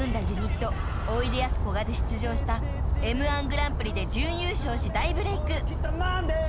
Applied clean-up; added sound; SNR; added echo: none; Bird vocalization, bird call, bird song; -4 dB; none.